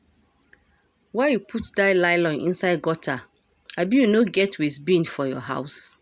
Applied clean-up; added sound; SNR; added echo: none; none; none; none.